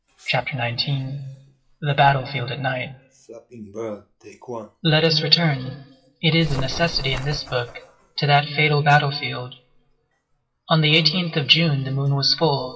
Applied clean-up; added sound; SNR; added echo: classical method WPE with log-MMSE.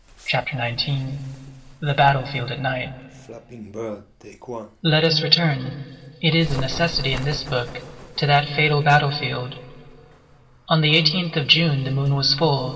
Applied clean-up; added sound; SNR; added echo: none; Bird; 16 dB; reverberation time 2.9 s.